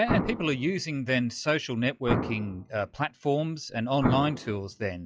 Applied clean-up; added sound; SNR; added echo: classical method log-MMSE.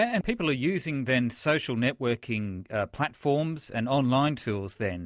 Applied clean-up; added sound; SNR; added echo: none; none; none; none.